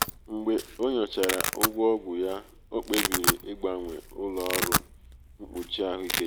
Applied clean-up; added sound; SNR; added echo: none; Domestic sounds, home sounds; 2 dB; none.